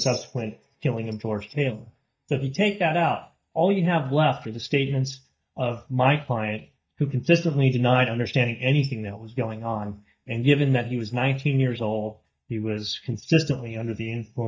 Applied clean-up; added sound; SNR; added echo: neural mask model DeepFilterNet 3.